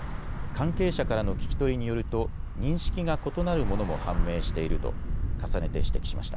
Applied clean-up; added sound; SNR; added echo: none; Traffic noise, roadway noise / Bus; -3 dB; none.